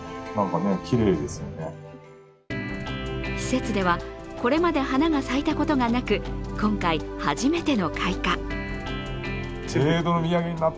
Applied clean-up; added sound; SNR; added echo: none; none; none; none.